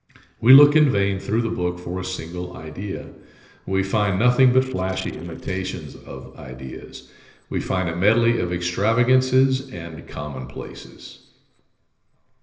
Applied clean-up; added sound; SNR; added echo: neural separator model SepFormer DNS4.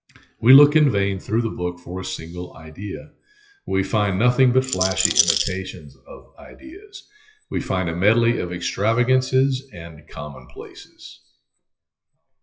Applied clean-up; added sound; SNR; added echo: classical method WPE with log-MMSE.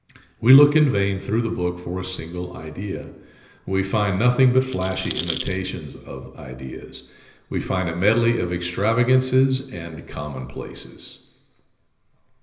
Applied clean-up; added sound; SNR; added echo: none; Rattle; 2 dB; reverberation time 1.4 s.